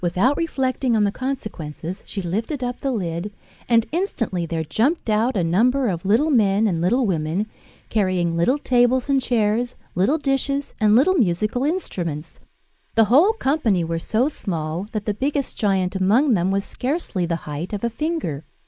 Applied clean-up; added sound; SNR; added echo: neural mask model Resemble Enhance denoiser.